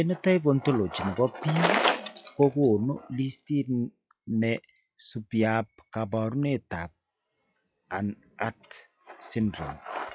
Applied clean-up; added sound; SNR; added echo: classical method log-MMSE.